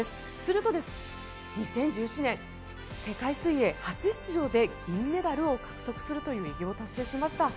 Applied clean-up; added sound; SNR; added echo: none; none; none; none.